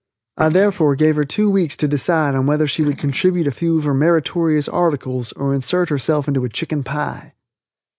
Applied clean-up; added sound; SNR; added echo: neural mask model Resemble Enhance denoiser.